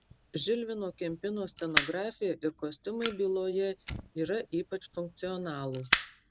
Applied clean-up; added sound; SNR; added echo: none; Fire; 1 dB; none.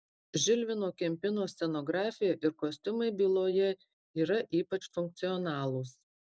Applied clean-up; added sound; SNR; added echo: none; none; none; none.